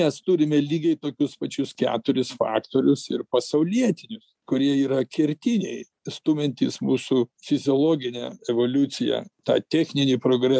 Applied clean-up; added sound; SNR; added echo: none; none; none; none.